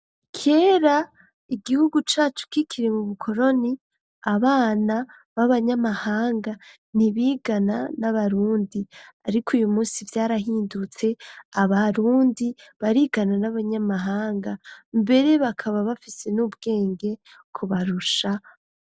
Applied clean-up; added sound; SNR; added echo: none; none; none; none.